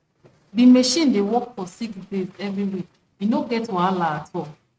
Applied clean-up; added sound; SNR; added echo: neural mask model RNNoise.